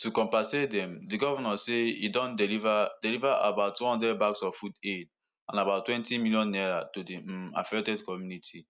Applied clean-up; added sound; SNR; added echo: none; none; none; none.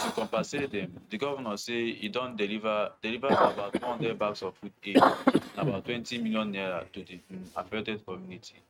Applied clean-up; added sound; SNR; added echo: neural mask model RNNoise.